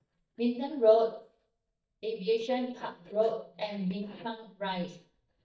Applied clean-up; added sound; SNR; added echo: neural mask model DeepFilterNet 3.